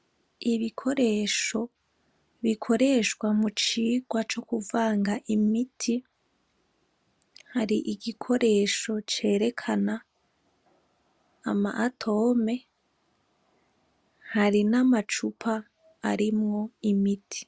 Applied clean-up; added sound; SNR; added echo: none; none; none; none.